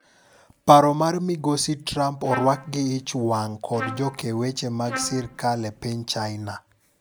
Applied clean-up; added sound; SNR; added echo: none; Trumpet; 13 dB; none.